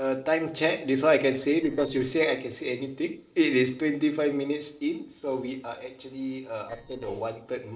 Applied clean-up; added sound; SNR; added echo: neural separator model SepFormer DNS4.